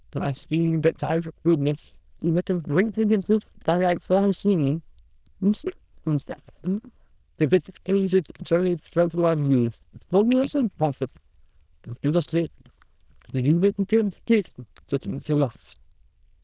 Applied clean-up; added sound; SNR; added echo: neural diffusion model UNIVERSE++.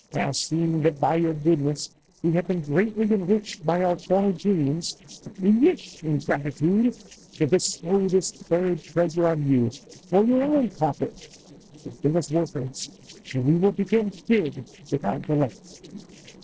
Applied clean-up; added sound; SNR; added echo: neural separator model SepFormer DNS4.